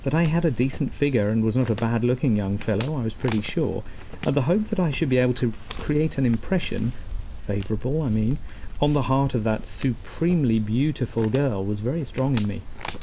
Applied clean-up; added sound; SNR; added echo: none; Walk, footsteps; 12 dB; none.